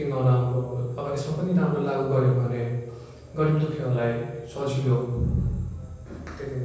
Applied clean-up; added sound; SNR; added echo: none; none; none; reverberation time 1.1 s.